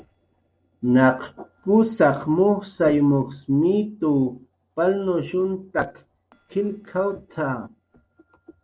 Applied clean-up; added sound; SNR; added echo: neural separator model SepFormer DNS4.